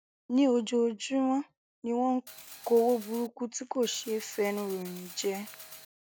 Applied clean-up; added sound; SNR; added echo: none; Mechanisms; 17 dB; none.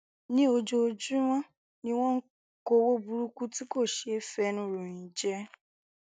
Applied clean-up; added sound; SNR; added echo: none; none; none; none.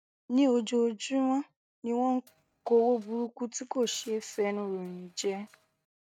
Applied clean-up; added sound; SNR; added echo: neural mask model RNNoise.